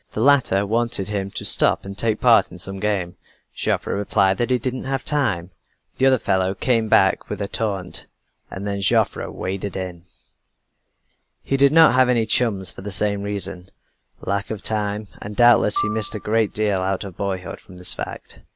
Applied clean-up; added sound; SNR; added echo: none; Marimba, xylophone; 11 dB; none.